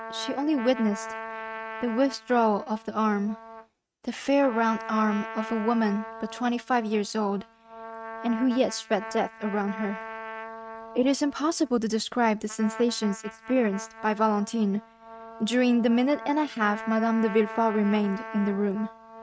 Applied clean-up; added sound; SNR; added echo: neural mask model RNNoise.